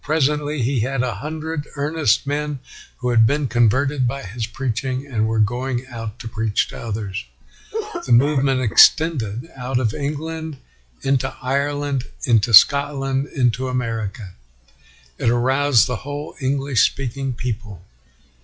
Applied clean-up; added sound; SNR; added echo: classical method log-MMSE.